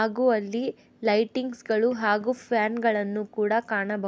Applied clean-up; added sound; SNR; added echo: none; none; none; none.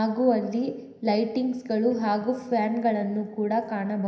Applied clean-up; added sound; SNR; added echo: none; none; none; reverberation time 0.9 s.